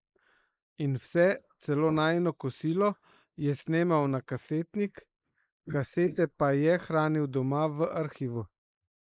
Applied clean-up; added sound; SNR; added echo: neural mask model Resemble Enhance denoiser.